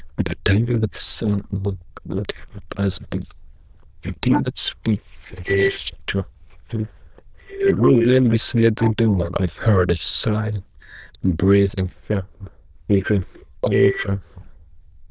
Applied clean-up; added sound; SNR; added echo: neural diffusion model UNIVERSE++.